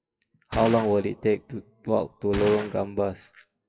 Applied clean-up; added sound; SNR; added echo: classical method WPE with log-MMSE.